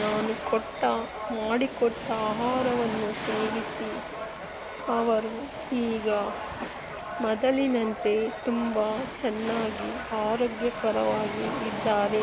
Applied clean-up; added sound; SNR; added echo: none; Waves, surf; 10 dB; none.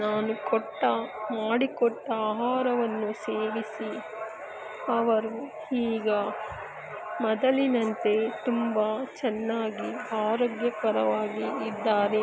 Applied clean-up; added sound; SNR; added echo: none; none; none; none.